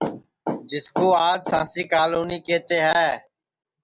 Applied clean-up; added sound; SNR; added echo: none; none; none; none.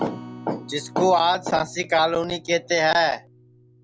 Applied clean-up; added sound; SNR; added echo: none; Acoustic guitar; 20 dB; none.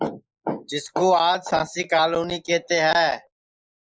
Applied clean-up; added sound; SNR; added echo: neural mask model Resemble Enhance denoiser.